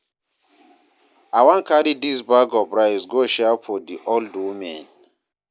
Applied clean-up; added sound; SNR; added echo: none; none; none; none.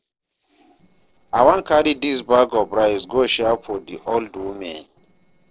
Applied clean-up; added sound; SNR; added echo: neural separator model SepFormer DNS4.